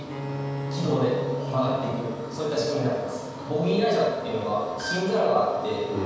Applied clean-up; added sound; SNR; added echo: none; Bowed string instrument; 11 dB; reverberation time 1.2 s.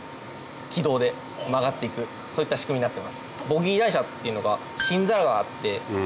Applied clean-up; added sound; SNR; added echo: none; none; none; none.